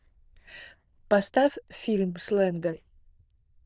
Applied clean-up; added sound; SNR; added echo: neural diffusion model UNIVERSE++.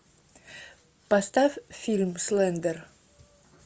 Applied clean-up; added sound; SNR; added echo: none; none; none; none.